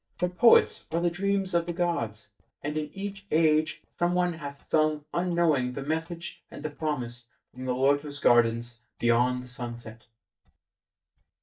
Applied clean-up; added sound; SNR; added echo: neural mask model DeepFilterNet 3.